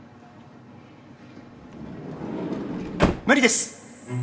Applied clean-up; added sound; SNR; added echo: none; Sliding door; 0 dB; reverberation time 1.0 s.